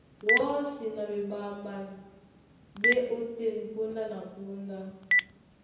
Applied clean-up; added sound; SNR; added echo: none; Telephone; 0 dB; reverberation time 0.9 s.